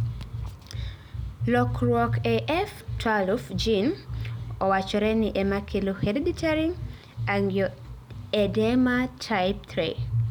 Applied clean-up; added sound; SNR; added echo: none; none; none; none.